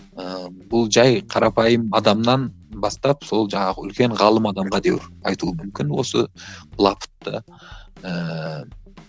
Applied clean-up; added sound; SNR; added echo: none; none; none; none.